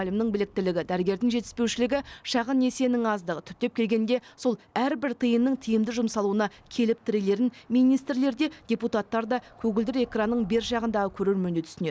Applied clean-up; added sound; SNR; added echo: none; none; none; none.